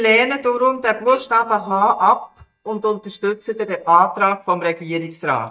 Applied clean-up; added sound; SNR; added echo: neural mask model DeepFilterNet 3.